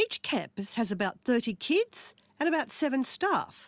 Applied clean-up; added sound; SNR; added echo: none; none; none; none.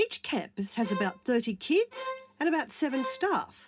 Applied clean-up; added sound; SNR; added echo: none; Bowed string instrument; 11 dB; reverberation time 0.3 s.